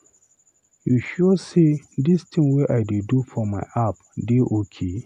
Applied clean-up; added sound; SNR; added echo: none; none; none; none.